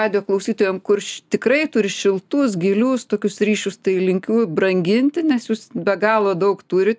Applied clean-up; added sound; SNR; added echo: none; none; none; none.